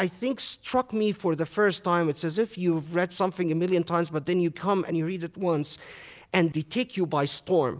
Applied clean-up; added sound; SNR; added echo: none; none; none; none.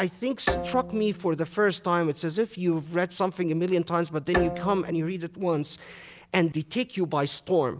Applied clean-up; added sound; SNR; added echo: none; Bowed string instrument; 10 dB; none.